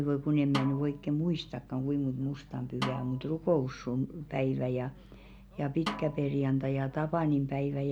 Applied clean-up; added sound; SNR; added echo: none; Snare drum; 11 dB; none.